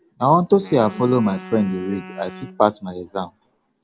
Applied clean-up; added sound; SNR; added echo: none; Wind instrument, woodwind instrument; 18 dB; none.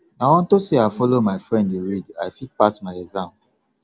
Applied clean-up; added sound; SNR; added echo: none; none; none; none.